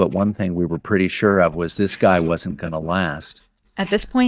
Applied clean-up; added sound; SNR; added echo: neural mask model DeepFilterNet 3.